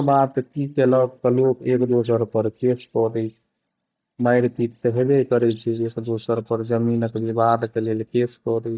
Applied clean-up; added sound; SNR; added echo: neural mask model DeepFilterNet 3.